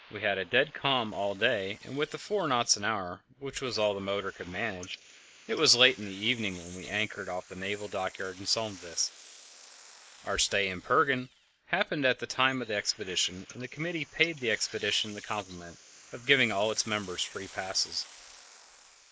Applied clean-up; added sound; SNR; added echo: neural mask model Resemble Enhance denoiser.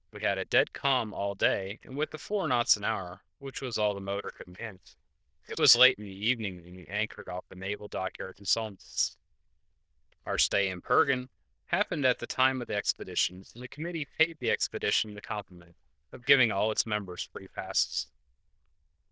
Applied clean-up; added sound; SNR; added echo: neural diffusion model UNIVERSE++.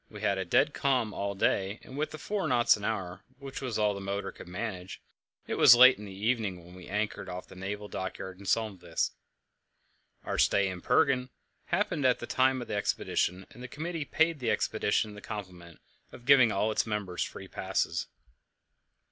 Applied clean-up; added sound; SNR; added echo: none; none; none; none.